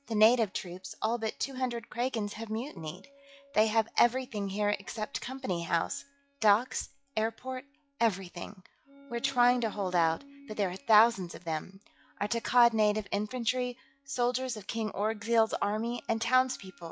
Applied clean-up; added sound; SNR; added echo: classical method log-MMSE.